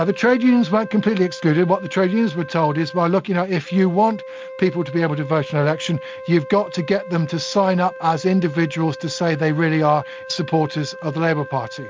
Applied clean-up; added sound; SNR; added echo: none; Wind instrument, woodwind instrument; 15 dB; none.